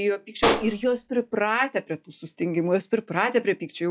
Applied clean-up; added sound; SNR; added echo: classical method log-MMSE.